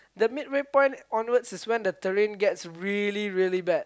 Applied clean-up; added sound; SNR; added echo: none; none; none; none.